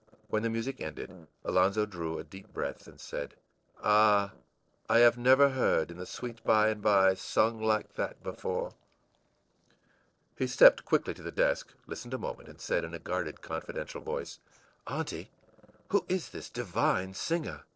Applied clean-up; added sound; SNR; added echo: neural separator model SepFormer DNS4.